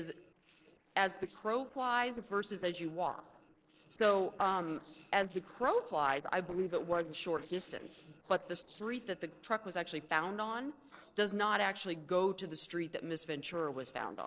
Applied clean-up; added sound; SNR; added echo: neural separator model SepFormer DNS4.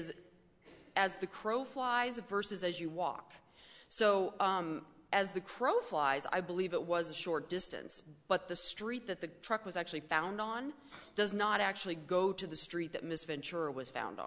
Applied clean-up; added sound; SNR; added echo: none; none; none; none.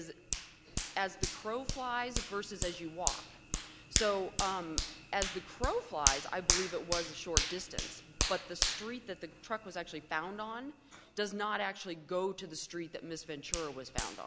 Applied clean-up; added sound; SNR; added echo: none; Hands; 0 dB; none.